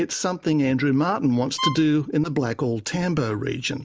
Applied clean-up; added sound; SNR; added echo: none; Bowed string instrument; 9 dB; none.